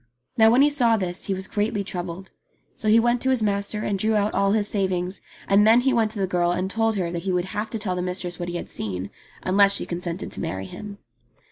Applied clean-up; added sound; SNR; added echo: neural mask model Resemble Enhance denoiser.